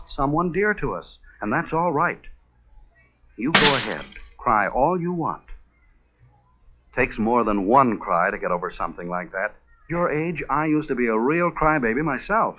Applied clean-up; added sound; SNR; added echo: classical method log-MMSE.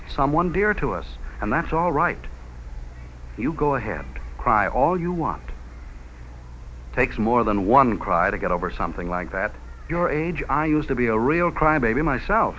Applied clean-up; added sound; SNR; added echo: none; none; none; none.